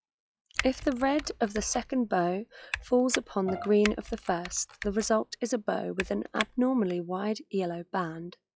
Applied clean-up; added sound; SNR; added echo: classical method log-MMSE.